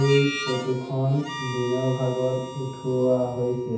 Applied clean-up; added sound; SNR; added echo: none; Harmonica; 11 dB; reverberation time 0.8 s.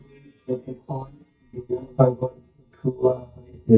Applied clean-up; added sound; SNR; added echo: neural mask model DeepFilterNet 3.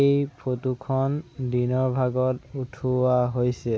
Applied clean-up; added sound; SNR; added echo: none; none; none; none.